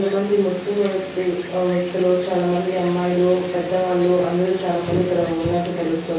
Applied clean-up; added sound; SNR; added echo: none; Wind; 16 dB; reverberation time 0.6 s.